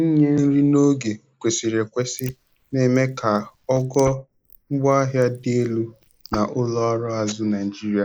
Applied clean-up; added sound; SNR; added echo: neural mask model Resemble Enhance denoiser.